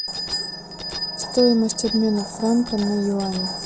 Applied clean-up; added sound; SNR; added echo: none; Bicycle bell; 9 dB; none.